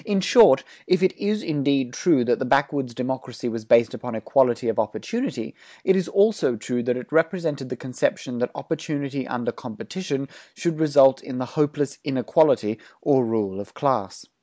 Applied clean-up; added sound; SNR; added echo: none; none; none; none.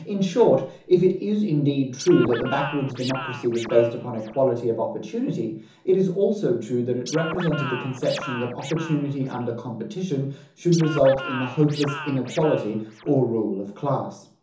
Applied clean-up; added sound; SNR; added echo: none; Scratching (performance technique); 12 dB; reverberation time 0.7 s.